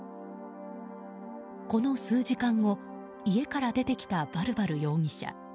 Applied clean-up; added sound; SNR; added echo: none; none; none; none.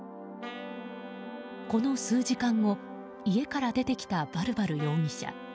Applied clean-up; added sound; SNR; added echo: none; Wind instrument, woodwind instrument; 16 dB; none.